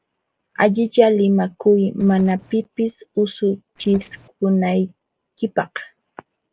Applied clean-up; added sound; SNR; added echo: neural separator model SepFormer DNS4.